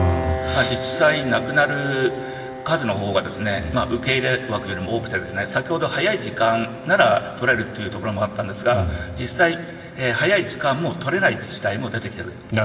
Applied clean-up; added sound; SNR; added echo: none; Piano; 12 dB; reverberation time 2.4 s.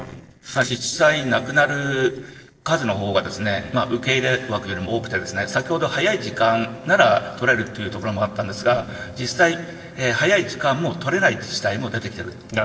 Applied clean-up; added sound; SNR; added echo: neural separator model SepFormer DNS4.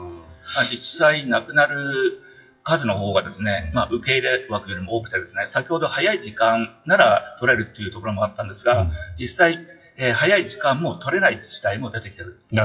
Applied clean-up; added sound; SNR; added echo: classical method WPE with log-MMSE.